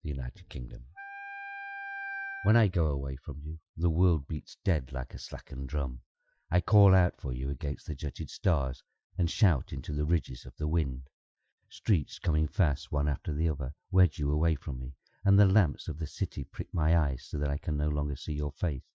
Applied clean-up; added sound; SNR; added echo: classical method Wiener filter.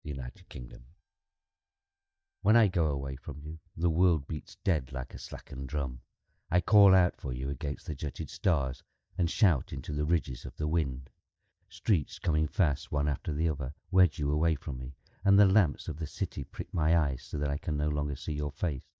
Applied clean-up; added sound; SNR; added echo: neural mask model DeepFilterNet 3.